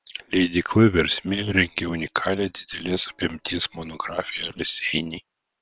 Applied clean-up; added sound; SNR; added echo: neural separator model SepFormer WHAM!.